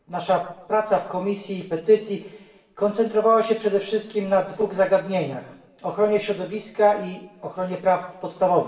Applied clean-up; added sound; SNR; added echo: none; none; none; reverberation time 0.8 s.